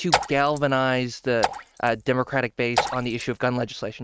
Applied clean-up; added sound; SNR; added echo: neural mask model RNNoise.